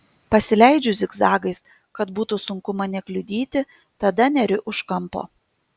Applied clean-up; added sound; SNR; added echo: none; none; none; none.